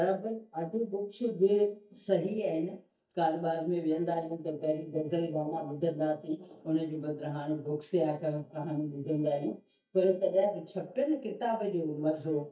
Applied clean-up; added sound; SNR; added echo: neural mask model DeepFilterNet 3.